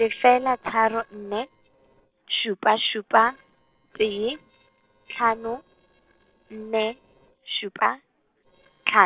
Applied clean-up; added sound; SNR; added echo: neural separator model SepFormer DNS4.